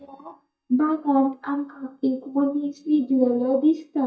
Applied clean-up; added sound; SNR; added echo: neural mask model DeepFilterNet 3.